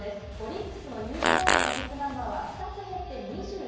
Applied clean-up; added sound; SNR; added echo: none; Fart; -5 dB; reverberation time 1.2 s.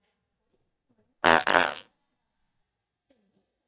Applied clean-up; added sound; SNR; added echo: neural mask model DeepFilterNet 3.